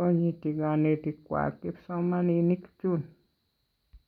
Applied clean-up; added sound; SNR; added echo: none; none; none; none.